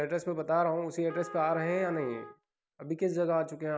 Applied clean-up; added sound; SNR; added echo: none; Trumpet; 16 dB; none.